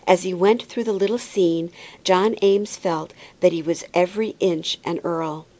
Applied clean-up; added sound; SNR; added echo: none; none; none; none.